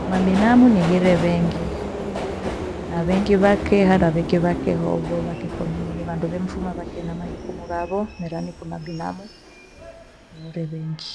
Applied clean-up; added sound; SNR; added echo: none; Subway, metro, underground; 7 dB; none.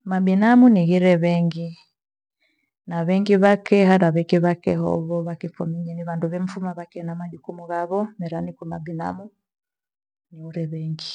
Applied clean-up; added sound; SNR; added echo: none; none; none; none.